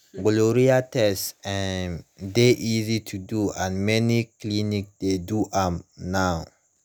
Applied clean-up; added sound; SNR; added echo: none; none; none; none.